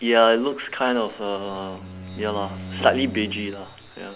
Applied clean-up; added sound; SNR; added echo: none; Bowed string instrument; 14 dB; none.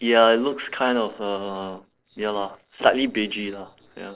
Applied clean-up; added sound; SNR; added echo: neural separator model SepFormer DNS4.